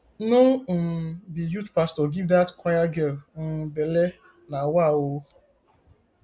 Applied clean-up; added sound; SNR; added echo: none; none; none; none.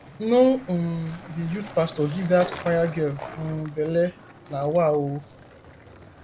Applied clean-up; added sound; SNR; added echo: none; Skateboard; 17 dB; none.